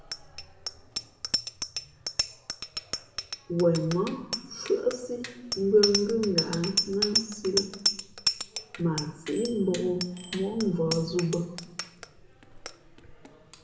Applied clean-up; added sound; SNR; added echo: none; Bicycle bell; 5 dB; reverberation time 1.0 s.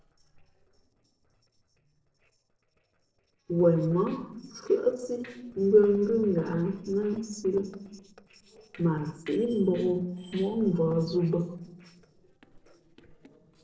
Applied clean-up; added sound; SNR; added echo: neural separator model SepFormer DNS4.